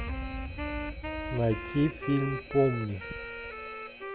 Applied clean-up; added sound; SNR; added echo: none; Wind instrument, woodwind instrument + Alarm; 5 dB; none.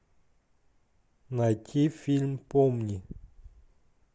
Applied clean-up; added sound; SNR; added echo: none; none; none; none.